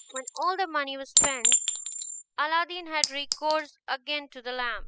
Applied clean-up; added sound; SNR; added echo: classical method spectral subtraction.